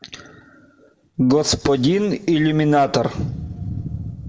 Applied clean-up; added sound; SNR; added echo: none; none; none; reverberation time 1.5 s.